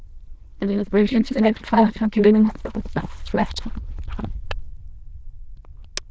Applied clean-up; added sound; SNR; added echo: neural diffusion model UNIVERSE++.